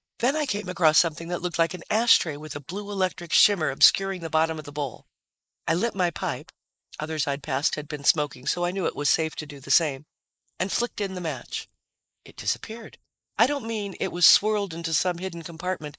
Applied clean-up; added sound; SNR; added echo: neural mask model Resemble Enhance denoiser.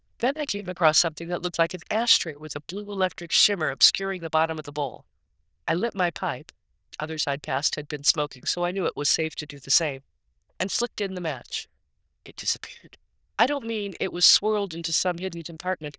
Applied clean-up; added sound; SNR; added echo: neural diffusion model UNIVERSE++.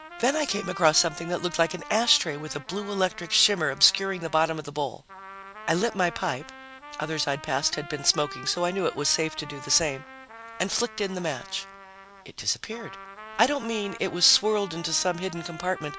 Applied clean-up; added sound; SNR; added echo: none; Trumpet; 16 dB; none.